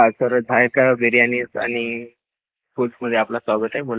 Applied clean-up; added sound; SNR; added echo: neural mask model Resemble Enhance denoiser.